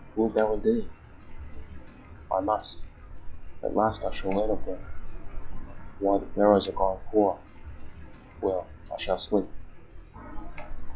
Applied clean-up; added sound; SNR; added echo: classical method log-MMSE.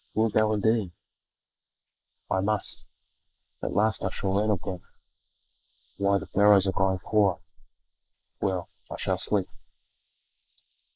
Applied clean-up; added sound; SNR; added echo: neural mask model Resemble Enhance denoiser.